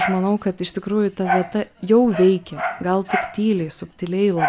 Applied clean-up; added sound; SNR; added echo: none; Dog; 7 dB; none.